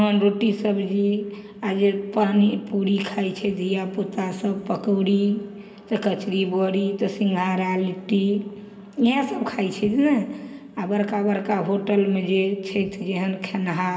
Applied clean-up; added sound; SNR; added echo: none; none; none; reverberation time 1.8 s.